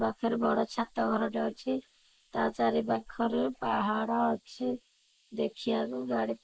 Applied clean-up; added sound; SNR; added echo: neural mask model Resemble Enhance denoiser.